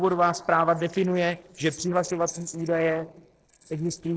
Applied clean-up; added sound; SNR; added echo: neural separator model SepFormer DNS4.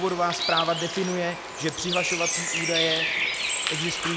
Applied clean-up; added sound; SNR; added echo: none; Bird; 0 dB; none.